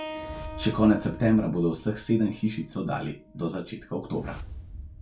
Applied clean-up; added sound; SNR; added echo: none; Whoosh, swoosh, swish + Keyboard (musical); 14 dB; none.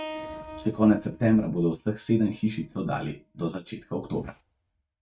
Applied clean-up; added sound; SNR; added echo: neural mask model RNNoise.